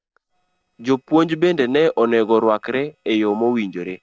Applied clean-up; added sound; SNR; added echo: neural separator model SepFormer DNS4.